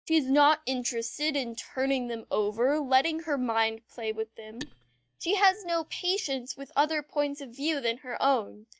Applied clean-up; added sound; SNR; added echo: neural mask model DeepFilterNet 3.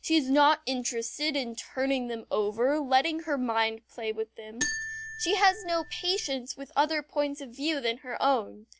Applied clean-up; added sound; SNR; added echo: none; Marimba, xylophone; 8 dB; none.